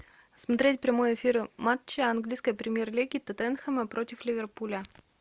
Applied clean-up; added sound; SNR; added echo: none; none; none; none.